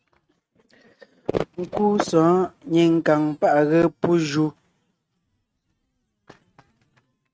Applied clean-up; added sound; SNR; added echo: neural mask model RNNoise.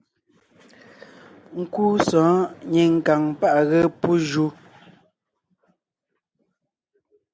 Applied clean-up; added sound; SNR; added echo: none; none; none; none.